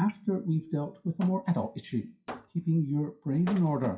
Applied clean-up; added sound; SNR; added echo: classical method WPE with log-MMSE.